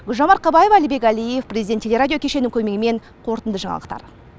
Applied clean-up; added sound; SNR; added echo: none; none; none; none.